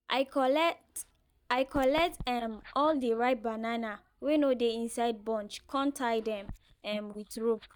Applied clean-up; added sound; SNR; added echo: neural mask model DeepFilterNet 3.